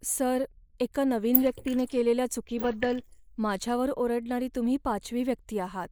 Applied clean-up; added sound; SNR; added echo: neural mask model Resemble Enhance denoiser.